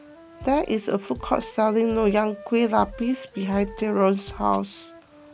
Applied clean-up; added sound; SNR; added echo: none; Wind instrument, woodwind instrument + Drum kit; 17 dB; none.